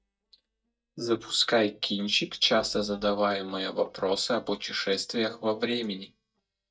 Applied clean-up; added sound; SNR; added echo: neural mask model DeepFilterNet 3.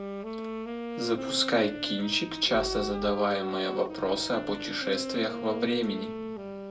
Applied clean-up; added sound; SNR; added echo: none; Wind instrument, woodwind instrument; 6 dB; reverberation time 0.2 s.